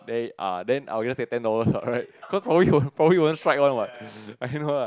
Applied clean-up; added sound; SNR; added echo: none; none; none; none.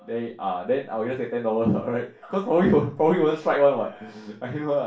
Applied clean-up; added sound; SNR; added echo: none; none; none; reverberation time 0.3 s.